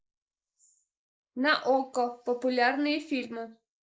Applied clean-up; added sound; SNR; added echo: neural mask model Resemble Enhance denoiser.